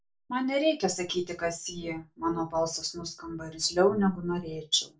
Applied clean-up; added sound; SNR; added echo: none; none; none; reverberation time 0.2 s.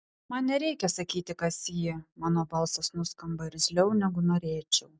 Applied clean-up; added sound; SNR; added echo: none; none; none; none.